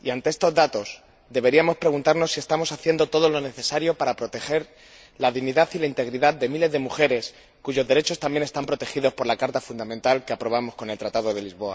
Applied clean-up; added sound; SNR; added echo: none; none; none; none.